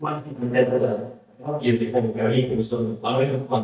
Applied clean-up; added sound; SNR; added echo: neural mask model DeepFilterNet 3.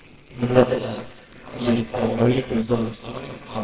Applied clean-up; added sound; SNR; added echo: neural separator model SepFormer WHAMR!.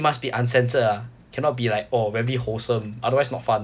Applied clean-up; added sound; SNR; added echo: none; none; none; none.